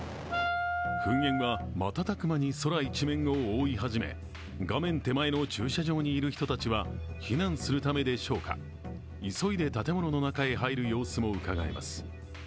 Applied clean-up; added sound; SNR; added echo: none; Wind instrument, woodwind instrument; 2 dB; none.